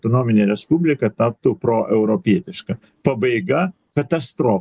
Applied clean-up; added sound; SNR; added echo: none; none; none; none.